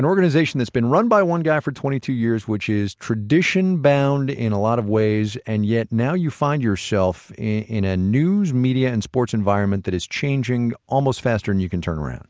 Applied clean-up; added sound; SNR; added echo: none; none; none; none.